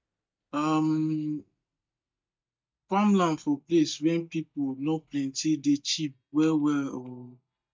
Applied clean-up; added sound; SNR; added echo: neural mask model DeepFilterNet 3.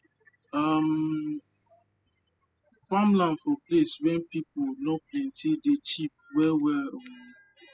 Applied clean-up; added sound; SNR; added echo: classical method spectral subtraction.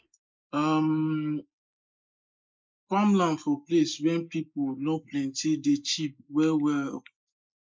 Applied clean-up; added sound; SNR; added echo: neural mask model Resemble Enhance denoiser.